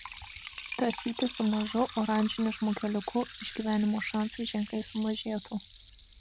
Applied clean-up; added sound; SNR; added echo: none; Liquid; 12 dB; none.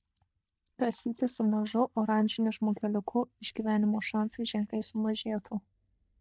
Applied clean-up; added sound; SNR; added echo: neural mask model DeepFilterNet 3.